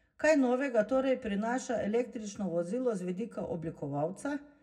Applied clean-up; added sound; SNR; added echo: none; none; none; reverberation time 0.4 s.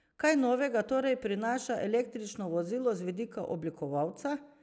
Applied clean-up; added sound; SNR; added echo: none; none; none; none.